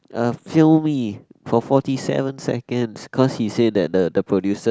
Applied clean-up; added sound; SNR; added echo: none; none; none; none.